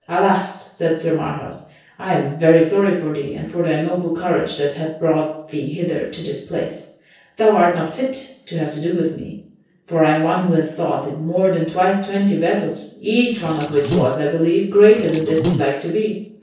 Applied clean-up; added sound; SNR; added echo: neural separator model SepFormer DNS4.